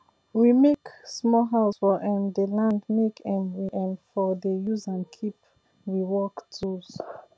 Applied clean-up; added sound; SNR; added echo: none; none; none; none.